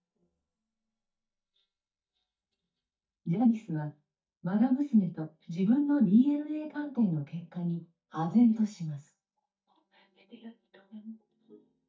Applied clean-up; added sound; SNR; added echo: neural mask model DeepFilterNet 3.